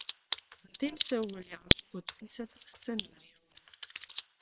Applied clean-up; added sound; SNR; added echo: neural separator model SepFormer WHAM!.